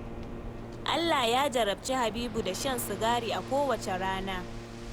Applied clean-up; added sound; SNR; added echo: none; Bowed string instrument + Waves, surf; 9 dB; none.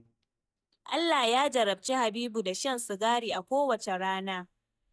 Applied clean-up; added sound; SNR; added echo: neural mask model DeepFilterNet 3.